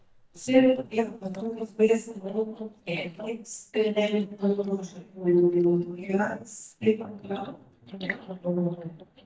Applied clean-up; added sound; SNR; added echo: neural mask model DeepFilterNet 3.